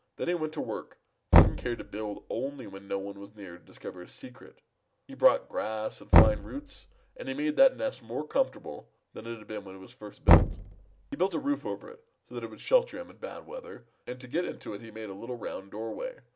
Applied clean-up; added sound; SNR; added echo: none; Knock; -2 dB; none.